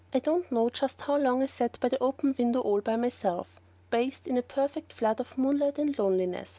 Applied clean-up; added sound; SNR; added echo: none; none; none; none.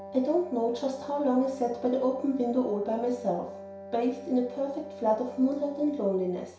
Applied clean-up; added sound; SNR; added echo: none; Wind instrument, woodwind instrument; 14 dB; reverberation time 0.6 s.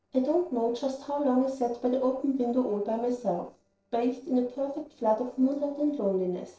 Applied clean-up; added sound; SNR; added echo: neural separator model SepFormer DNS4.